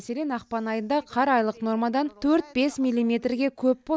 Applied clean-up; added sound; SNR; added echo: none; none; none; none.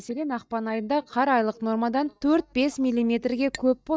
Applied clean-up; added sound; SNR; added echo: neural mask model DeepFilterNet 3.